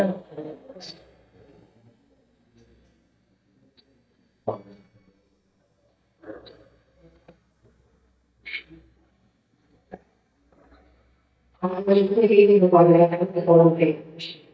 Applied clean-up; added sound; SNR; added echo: neural mask model DeepFilterNet 3.